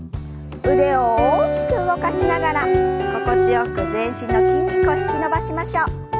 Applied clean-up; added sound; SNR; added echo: none; Bowed string instrument; 19 dB; none.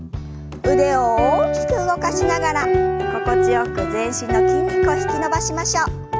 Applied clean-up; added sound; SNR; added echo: none; none; none; none.